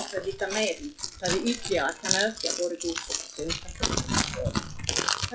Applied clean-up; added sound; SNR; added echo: classical method WPE with log-MMSE.